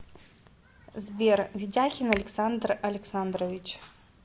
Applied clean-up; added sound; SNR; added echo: none; Finger snapping; 10 dB; none.